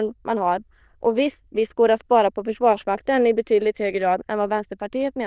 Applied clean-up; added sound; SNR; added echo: neural diffusion model UNIVERSE++.